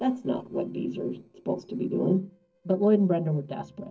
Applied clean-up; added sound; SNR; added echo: neural separator model SepFormer DNS4.